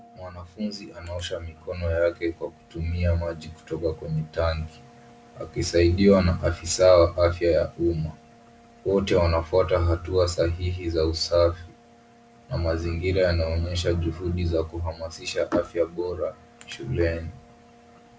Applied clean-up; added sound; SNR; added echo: none; none; none; none.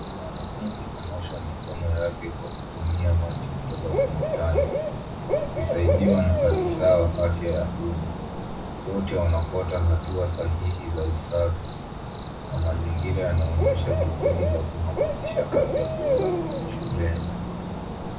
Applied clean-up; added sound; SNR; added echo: none; Cricket / Bird; 2 dB; reverberation time 0.4 s.